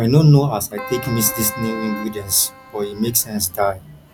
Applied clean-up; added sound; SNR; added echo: none; Keyboard (musical); 14 dB; none.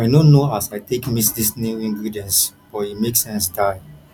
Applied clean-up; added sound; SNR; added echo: none; none; none; none.